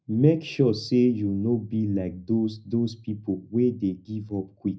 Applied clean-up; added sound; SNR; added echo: none; none; none; reverberation time 0.3 s.